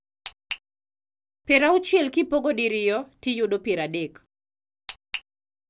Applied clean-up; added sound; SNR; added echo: none; none; none; none.